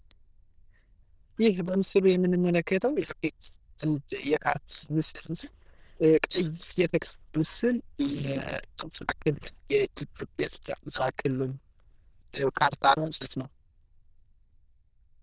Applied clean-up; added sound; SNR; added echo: neural diffusion model UNIVERSE++.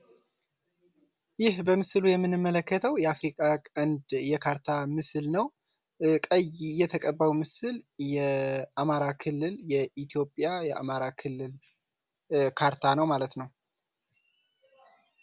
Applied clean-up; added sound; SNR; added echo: none; none; none; none.